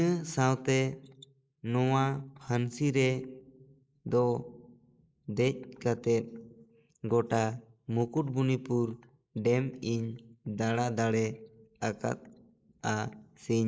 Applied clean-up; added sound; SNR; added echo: neural mask model Resemble Enhance denoiser.